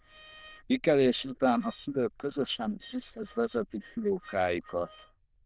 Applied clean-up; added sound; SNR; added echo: neural diffusion model UNIVERSE++.